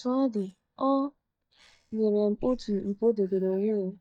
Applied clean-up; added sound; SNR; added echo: neural mask model DeepFilterNet 3.